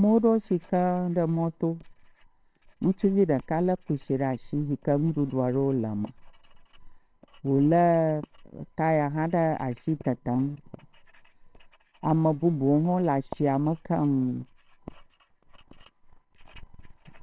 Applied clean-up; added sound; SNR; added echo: neural separator model SepFormer WHAMR!.